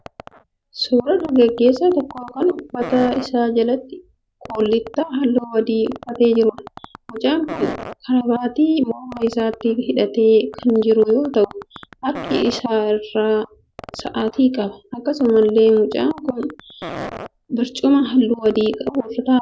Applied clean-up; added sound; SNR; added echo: none; Fart; 18 dB; none.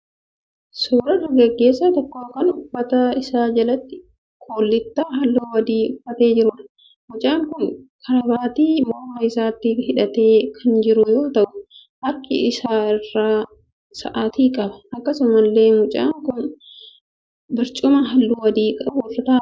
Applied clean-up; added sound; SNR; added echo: none; none; none; none.